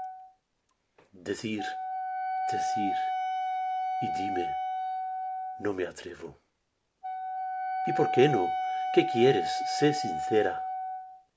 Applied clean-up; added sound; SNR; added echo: none; Wind instrument, woodwind instrument; 0 dB; none.